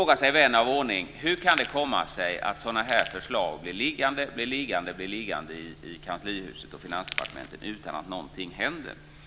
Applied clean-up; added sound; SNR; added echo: none; Crackle; 10 dB; none.